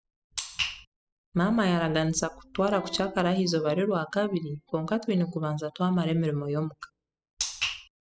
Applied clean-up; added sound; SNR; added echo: classical method spectral subtraction.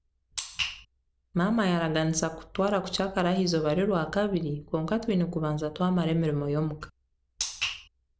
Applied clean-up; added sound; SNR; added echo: none; none; none; none.